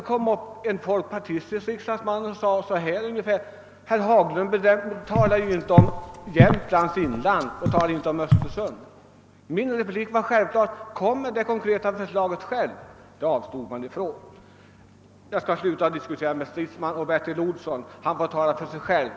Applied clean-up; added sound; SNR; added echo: none; Walk, footsteps; -2 dB; none.